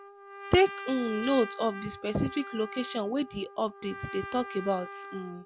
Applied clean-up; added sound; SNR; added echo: none; Trumpet; 12 dB; none.